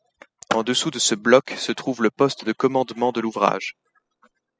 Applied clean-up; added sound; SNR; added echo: classical method spectral subtraction.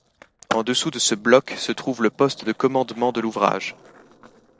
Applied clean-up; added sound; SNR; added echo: neural separator model SepFormer DNS4.